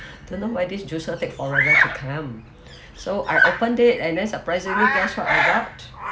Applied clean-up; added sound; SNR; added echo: none; Bird vocalization, bird call, bird song; -1 dB; none.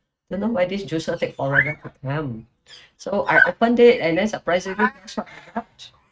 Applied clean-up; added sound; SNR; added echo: neural mask model RNNoise.